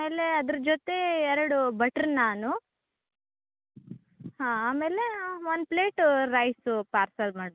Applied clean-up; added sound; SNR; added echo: none; none; none; none.